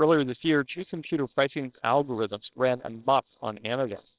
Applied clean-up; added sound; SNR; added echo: neural separator model SepFormer WHAMR!.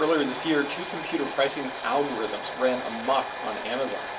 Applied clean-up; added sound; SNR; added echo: none; Domestic sounds, home sounds; 7 dB; reverberation time 0.2 s.